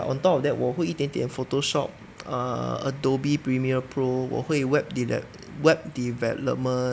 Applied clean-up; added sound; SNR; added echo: none; none; none; none.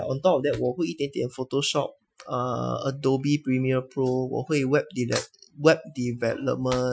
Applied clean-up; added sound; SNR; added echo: classical method Wiener filter.